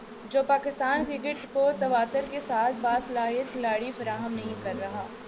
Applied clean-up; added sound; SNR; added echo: none; Insect; 12 dB; none.